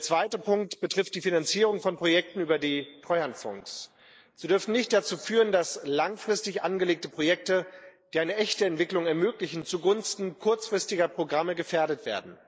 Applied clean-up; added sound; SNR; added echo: neural mask model Resemble Enhance denoiser.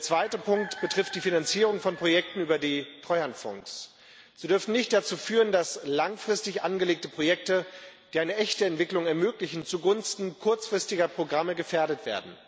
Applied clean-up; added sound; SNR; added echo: none; Chicken, rooster; 16 dB; none.